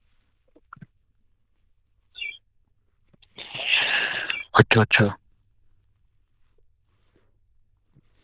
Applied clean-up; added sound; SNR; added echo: neural diffusion model UNIVERSE++.